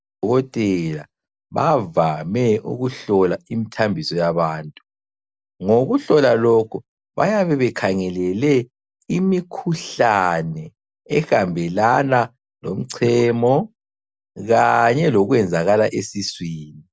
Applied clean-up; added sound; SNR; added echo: none; none; none; none.